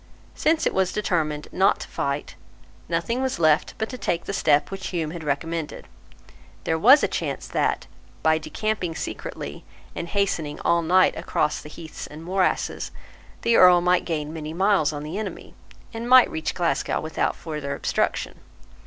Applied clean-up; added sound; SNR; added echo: none; none; none; none.